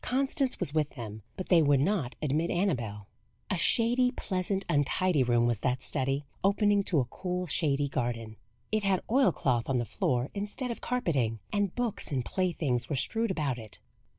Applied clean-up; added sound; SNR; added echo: none; none; none; none.